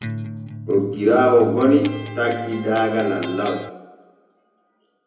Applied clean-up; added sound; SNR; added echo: none; Electric guitar; 11 dB; reverberation time 0.9 s.